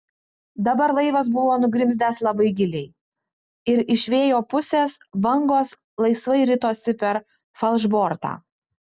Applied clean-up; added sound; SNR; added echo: none; none; none; none.